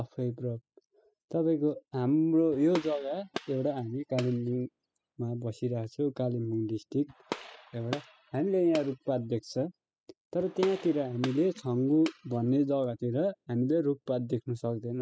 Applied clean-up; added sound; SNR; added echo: classical method spectral subtraction.